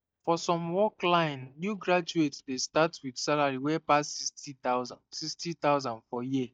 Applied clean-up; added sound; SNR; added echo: neural mask model DeepFilterNet 3.